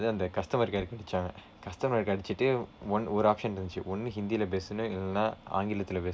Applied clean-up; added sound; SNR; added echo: none; none; none; none.